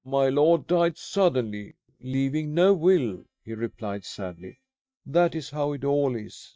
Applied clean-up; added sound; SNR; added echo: neural mask model DeepFilterNet 3.